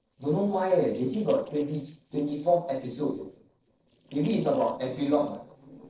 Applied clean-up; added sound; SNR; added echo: neural separator model SepFormer DNS4.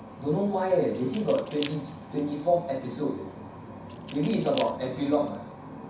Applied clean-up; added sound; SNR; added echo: none; Keys jangling; 20 dB; reverberation time 0.6 s.